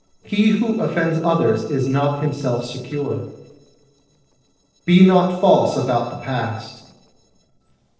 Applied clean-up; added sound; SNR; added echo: neural separator model SepFormer DNS4.